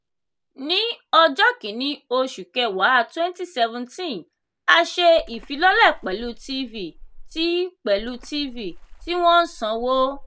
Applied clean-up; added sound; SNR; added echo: none; Water / Splash, splatter; 17 dB; none.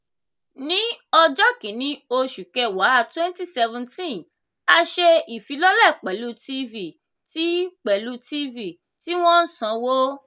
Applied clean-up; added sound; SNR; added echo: none; none; none; none.